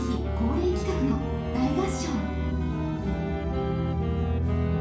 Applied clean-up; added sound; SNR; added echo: none; Wind instrument, woodwind instrument; 11 dB; reverberation time 0.6 s.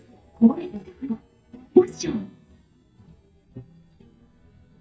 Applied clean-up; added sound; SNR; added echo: neural mask model DeepFilterNet 3.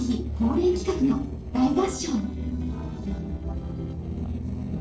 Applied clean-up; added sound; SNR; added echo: neural separator model SepFormer DNS4.